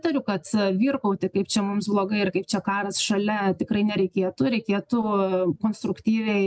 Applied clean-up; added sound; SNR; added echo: none; none; none; none.